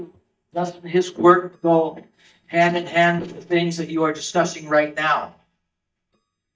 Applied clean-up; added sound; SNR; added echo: neural mask model DeepFilterNet 3.